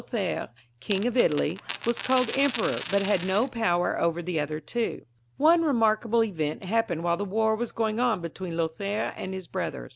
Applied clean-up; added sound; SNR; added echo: none; Coin (dropping); 2 dB; none.